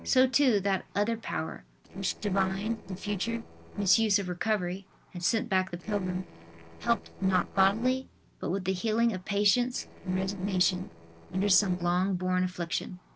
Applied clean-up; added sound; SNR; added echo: neural separator model SepFormer DNS4.